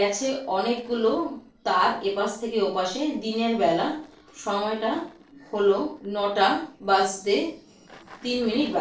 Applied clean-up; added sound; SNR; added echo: neural separator model SepFormer DNS4.